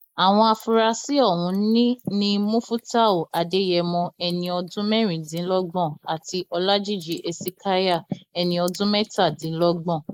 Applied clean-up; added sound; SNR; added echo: neural mask model Resemble Enhance denoiser.